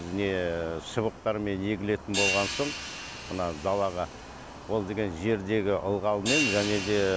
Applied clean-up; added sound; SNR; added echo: none; Hi-hat; 7 dB; none.